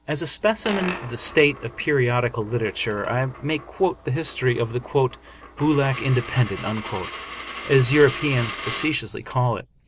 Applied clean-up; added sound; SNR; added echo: none; Coin (dropping); 13 dB; none.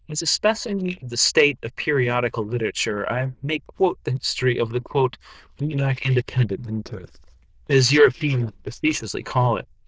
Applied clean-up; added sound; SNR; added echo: neural diffusion model UNIVERSE++.